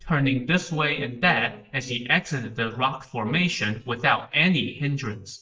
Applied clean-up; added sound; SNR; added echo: neural mask model DeepFilterNet 3.